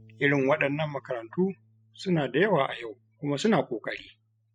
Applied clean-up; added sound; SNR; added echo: classical method spectral subtraction.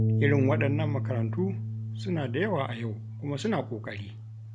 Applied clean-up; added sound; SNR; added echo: none; Bass guitar; 0 dB; none.